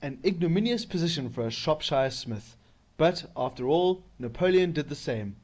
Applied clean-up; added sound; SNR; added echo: none; none; none; none.